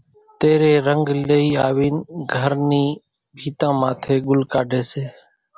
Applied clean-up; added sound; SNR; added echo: none; none; none; none.